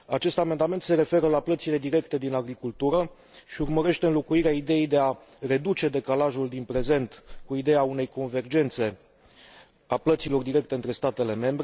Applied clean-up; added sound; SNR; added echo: none; none; none; none.